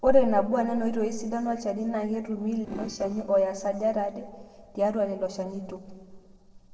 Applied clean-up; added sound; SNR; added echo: neural separator model SepFormer DNS4.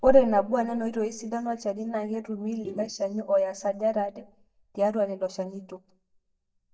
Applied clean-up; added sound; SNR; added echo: neural mask model DeepFilterNet 3.